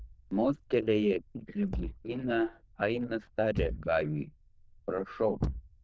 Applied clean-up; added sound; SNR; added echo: neural diffusion model UNIVERSE++.